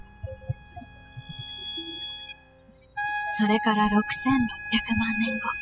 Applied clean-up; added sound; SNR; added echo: classical method spectral subtraction.